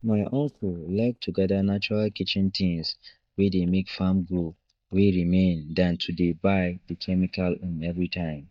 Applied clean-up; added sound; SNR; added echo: neural mask model DeepFilterNet 3.